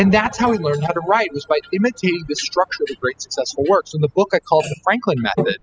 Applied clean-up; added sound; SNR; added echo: classical method spectral subtraction.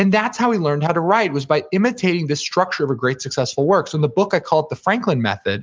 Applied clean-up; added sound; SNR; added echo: none; none; none; none.